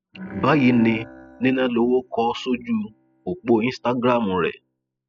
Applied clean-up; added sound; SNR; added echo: classical method spectral subtraction.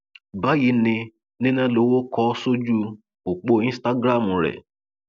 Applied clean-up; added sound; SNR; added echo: none; none; none; none.